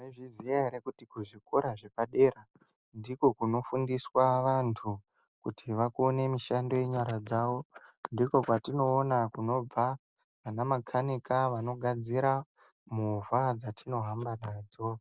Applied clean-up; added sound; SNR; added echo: none; none; none; none.